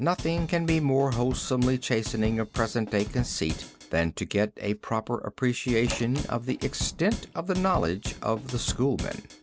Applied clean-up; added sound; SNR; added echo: none; Drum / Drum kit + Door; 9 dB; none.